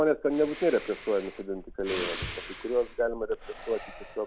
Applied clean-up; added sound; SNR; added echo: none; Breathing; 11 dB; none.